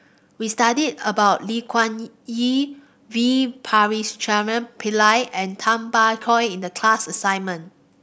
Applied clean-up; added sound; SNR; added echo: none; none; none; none.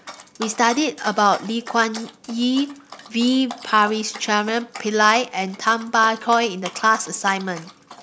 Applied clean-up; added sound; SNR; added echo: none; Dog; 18 dB; none.